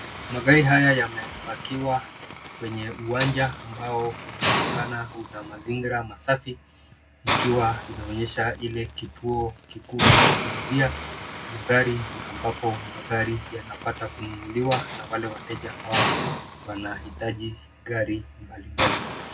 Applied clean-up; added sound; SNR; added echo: none; Hiss; 1 dB; reverberation time 0.3 s.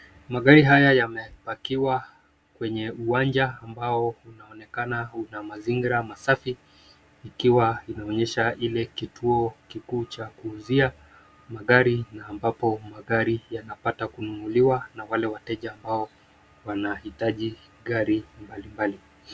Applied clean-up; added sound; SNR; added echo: none; none; none; none.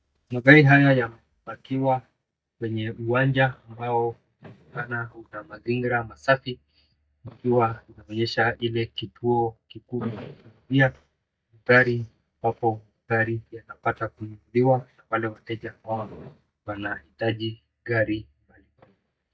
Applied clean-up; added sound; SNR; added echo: neural mask model DeepFilterNet 3.